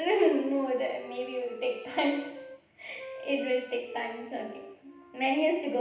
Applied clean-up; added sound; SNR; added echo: none; Wind instrument, woodwind instrument; 17 dB; reverberation time 0.9 s.